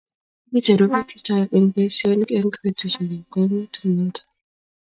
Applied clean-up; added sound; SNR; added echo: neural mask model DeepFilterNet 3.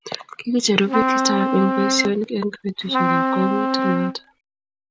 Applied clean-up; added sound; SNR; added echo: none; Trumpet; -1 dB; none.